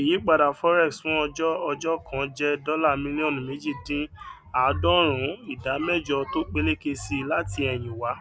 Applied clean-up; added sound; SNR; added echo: none; none; none; none.